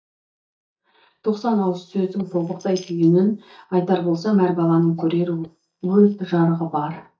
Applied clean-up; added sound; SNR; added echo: neural mask model DeepFilterNet 3.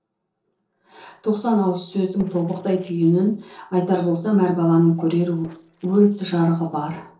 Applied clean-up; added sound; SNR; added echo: neural separator model SepFormer DNS4.